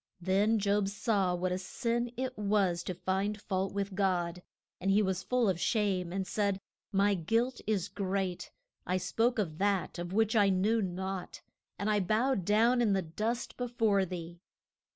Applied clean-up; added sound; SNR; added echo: none; none; none; none.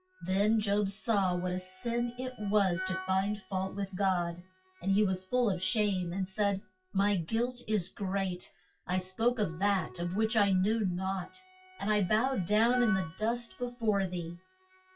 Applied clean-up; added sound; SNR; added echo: classical method WPE with log-MMSE.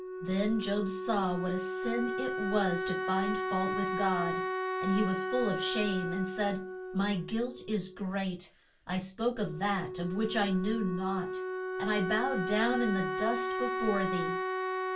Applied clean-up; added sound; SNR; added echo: none; Wind instrument, woodwind instrument; 2 dB; reverberation time 0.2 s.